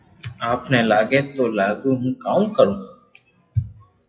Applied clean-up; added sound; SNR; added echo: classical method WPE with log-MMSE.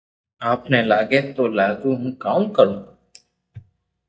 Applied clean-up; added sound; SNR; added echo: neural mask model DeepFilterNet 3.